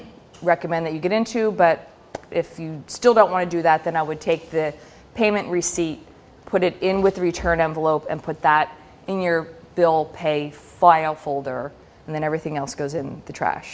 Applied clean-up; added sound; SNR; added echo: none; none; none; none.